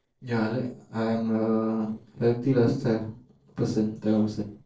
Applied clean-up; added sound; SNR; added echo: neural separator model SepFormer DNS4.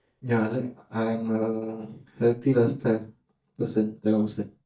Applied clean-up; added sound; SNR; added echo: neural mask model DeepFilterNet 3.